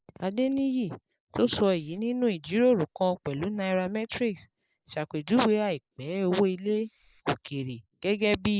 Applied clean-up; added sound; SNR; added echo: neural mask model Resemble Enhance denoiser.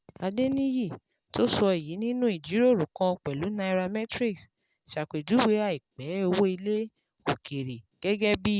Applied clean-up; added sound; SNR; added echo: none; none; none; none.